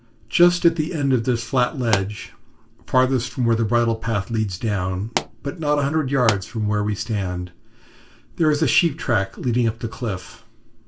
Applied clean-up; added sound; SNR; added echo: none; Explosion; 11 dB; reverberation time 0.2 s.